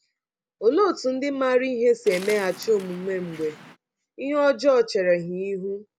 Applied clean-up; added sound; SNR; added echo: none; Waves, surf; 20 dB; none.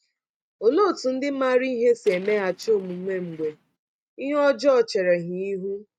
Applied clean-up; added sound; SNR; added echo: neural mask model RNNoise.